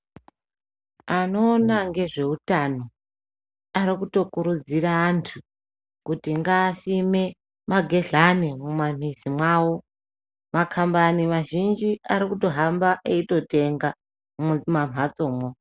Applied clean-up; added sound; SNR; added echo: none; none; none; none.